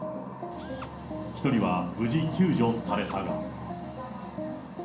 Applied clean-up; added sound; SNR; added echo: none; Drill; 19 dB; reverberation time 0.6 s.